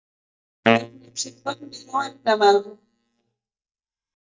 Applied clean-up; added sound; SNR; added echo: neural mask model DeepFilterNet 3.